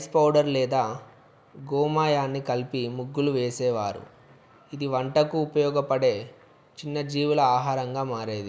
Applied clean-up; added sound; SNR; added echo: none; none; none; none.